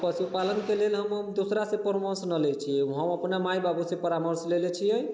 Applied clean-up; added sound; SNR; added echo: none; none; none; none.